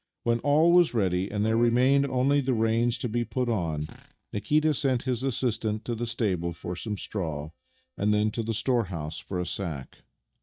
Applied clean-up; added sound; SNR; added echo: neural mask model DeepFilterNet 3.